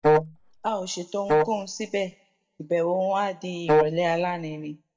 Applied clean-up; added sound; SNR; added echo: neural mask model DeepFilterNet 3.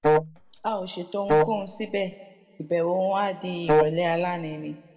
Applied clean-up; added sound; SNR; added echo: none; Wind instrument, woodwind instrument; -3 dB; reverberation time 1.7 s.